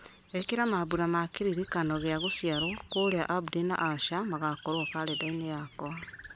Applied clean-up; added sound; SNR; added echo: none; none; none; none.